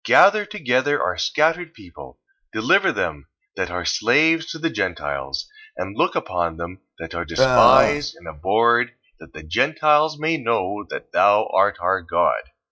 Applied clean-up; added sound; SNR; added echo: classical method log-MMSE.